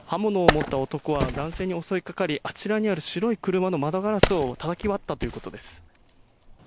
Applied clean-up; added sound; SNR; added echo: none; Wood; 4 dB; none.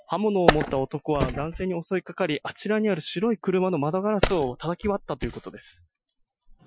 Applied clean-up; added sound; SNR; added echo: classical method Wiener filter.